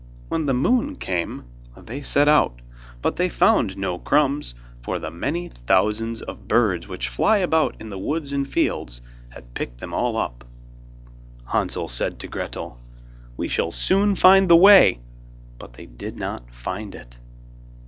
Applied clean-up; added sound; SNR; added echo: none; none; none; none.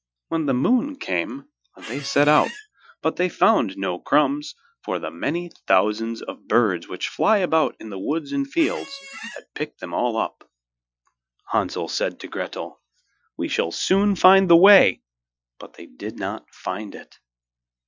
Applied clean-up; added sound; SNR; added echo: classical method Wiener filter.